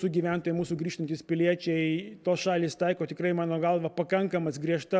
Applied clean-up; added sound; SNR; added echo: none; none; none; none.